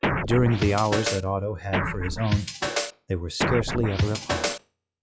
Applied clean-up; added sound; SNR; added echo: classical method log-MMSE.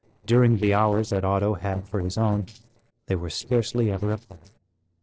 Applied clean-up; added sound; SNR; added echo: neural separator model SepFormer DNS4.